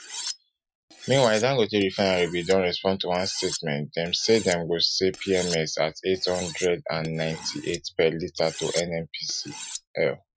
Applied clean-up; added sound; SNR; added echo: classical method Wiener filter.